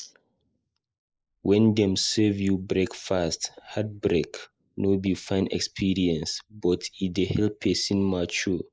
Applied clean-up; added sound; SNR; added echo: neural mask model Resemble Enhance denoiser.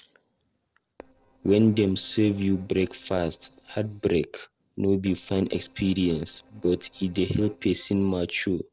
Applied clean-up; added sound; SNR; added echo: neural separator model SepFormer DNS4.